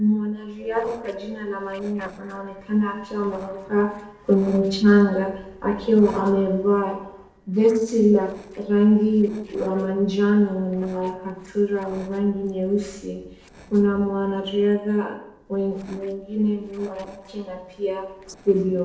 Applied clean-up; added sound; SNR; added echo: neural separator model SepFormer DNS4.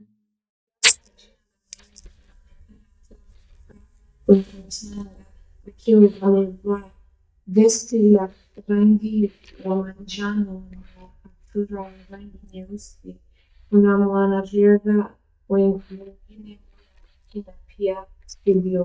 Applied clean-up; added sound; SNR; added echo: neural mask model DeepFilterNet 3.